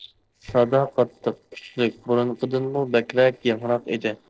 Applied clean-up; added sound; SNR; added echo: neural separator model SepFormer DNS4.